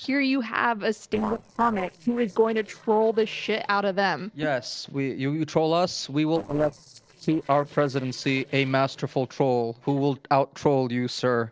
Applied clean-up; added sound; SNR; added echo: neural separator model SepFormer DNS4.